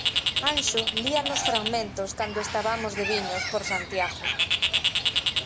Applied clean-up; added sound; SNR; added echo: none; Bird; -3 dB; none.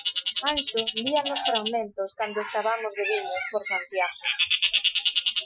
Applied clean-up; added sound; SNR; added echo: classical method Wiener filter.